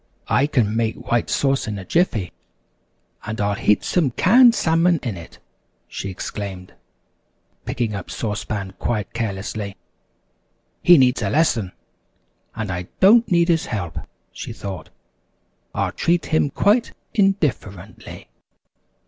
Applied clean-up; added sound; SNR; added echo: none; none; none; none.